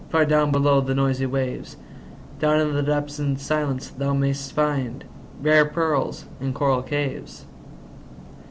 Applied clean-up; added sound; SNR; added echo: none; none; none; none.